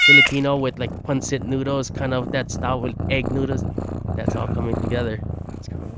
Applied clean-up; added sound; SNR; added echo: none; Meow / Purr; -2 dB; none.